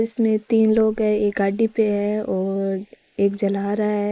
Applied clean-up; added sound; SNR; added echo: neural mask model Resemble Enhance denoiser.